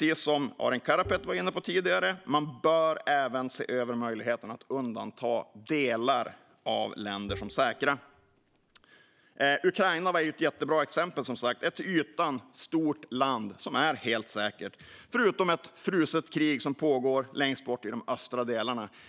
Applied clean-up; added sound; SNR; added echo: none; Bowed string instrument; 17 dB; none.